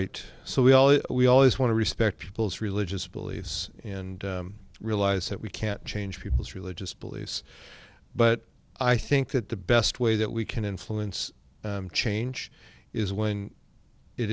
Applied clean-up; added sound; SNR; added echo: none; none; none; none.